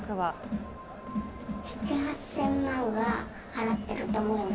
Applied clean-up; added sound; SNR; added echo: none; Crowd; 4 dB; none.